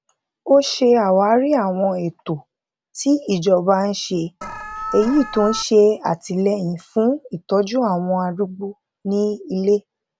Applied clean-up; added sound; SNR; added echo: none; Alarm; 10 dB; none.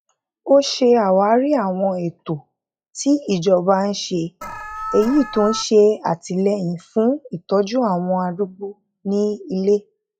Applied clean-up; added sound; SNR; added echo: classical method log-MMSE.